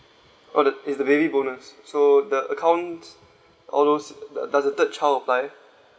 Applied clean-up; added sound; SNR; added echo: none; none; none; none.